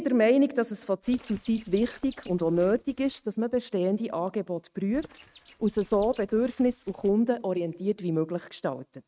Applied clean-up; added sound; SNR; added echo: neural mask model RNNoise.